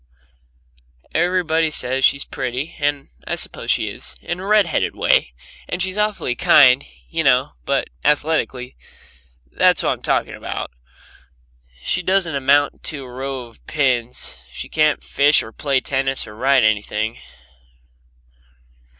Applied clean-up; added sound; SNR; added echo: none; none; none; none.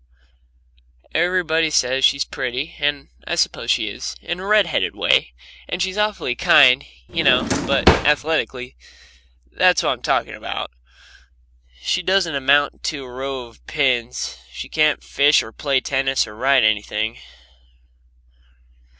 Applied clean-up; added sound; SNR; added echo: none; Drawer open or close; -2 dB; none.